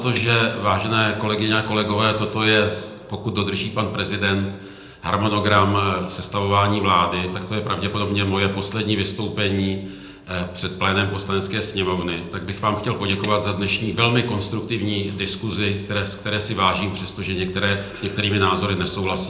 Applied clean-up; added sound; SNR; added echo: neural separator model SepFormer DNS4.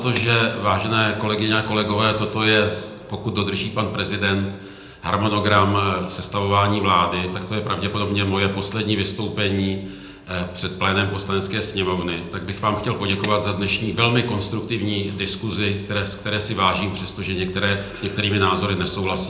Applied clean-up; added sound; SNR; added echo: none; Tools; 15 dB; reverberation time 0.7 s.